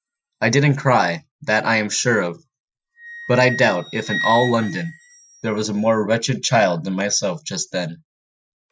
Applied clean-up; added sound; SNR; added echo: classical method Wiener filter.